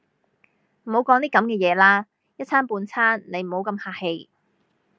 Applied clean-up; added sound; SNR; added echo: none; none; none; none.